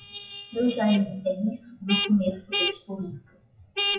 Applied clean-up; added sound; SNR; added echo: classical method WPE with log-MMSE.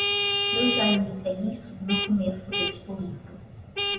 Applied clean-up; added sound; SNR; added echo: none; Vehicle horn, car horn, honking; 0 dB; reverberation time 1.3 s.